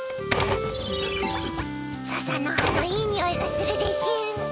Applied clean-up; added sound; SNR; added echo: none; Typewriter; 5 dB; none.